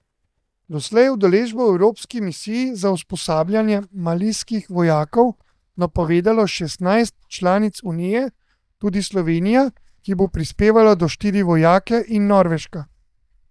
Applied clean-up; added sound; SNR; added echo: neural mask model DeepFilterNet 3.